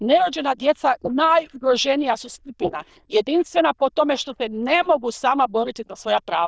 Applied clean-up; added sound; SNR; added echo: neural diffusion model UNIVERSE++.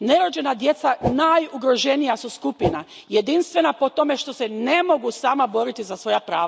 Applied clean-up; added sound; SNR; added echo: none; Whoosh, swoosh, swish; 5 dB; none.